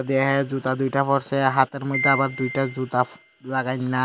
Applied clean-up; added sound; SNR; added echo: none; Piano; 8 dB; none.